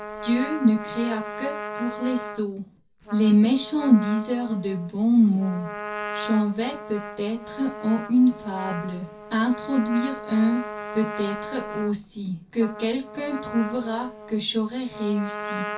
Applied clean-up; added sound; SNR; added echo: none; Trumpet; 11 dB; reverberation time 0.3 s.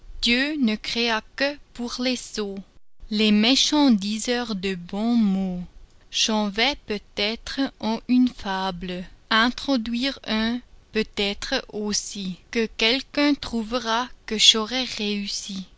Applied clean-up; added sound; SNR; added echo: none; none; none; none.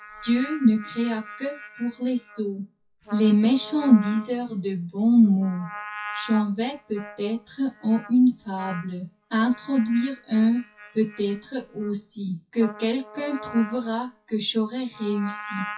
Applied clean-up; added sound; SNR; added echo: classical method WPE with log-MMSE.